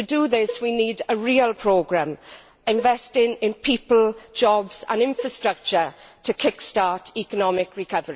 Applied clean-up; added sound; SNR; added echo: none; Cowbell; 16 dB; none.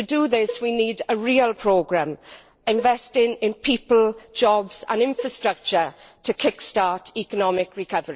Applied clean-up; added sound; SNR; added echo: neural separator model SepFormer DNS4.